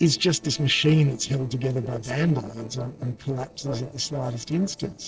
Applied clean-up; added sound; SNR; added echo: neural separator model SepFormer DNS4.